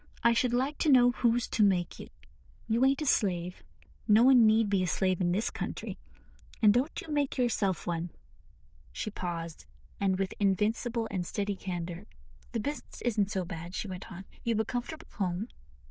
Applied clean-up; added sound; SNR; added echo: neural diffusion model UNIVERSE++.